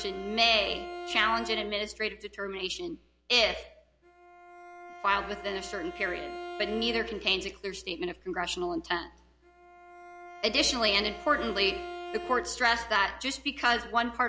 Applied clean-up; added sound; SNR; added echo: none; Bowed string instrument; 14 dB; none.